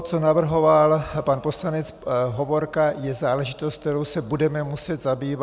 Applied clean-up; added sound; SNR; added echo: none; none; none; none.